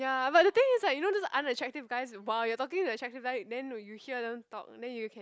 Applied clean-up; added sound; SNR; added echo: none; none; none; none.